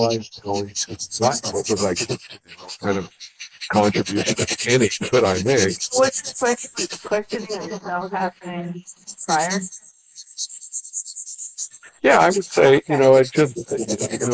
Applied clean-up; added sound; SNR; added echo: neural mask model Resemble Enhance denoiser.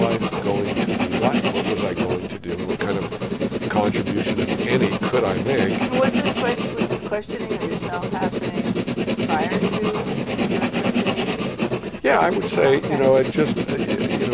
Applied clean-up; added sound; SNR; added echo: none; Writing; -2 dB; none.